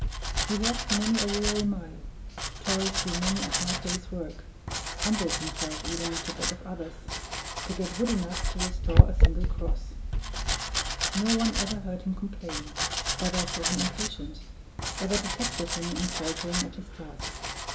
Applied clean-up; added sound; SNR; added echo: none; Domestic sounds, home sounds; -4 dB; reverberation time 1.9 s.